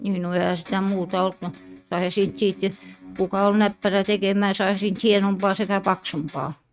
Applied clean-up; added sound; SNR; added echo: neural mask model RNNoise.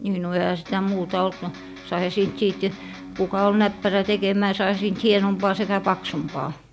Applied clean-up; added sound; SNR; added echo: none; Electric guitar; 16 dB; none.